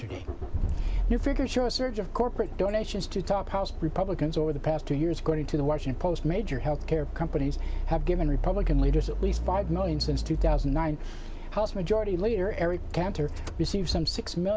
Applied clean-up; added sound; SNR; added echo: none; Accelerating, revving, vroom; 1 dB; none.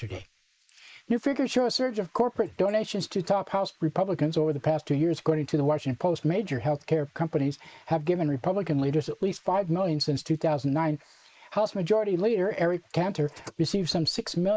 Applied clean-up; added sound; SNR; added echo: neural mask model Resemble Enhance denoiser.